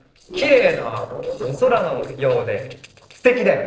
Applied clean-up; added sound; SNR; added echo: neural separator model SepFormer DNS4.